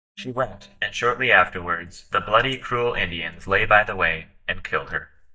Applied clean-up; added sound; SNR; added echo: neural mask model DeepFilterNet 3.